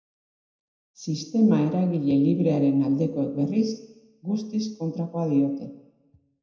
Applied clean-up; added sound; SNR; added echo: none; none; none; reverberation time 0.8 s.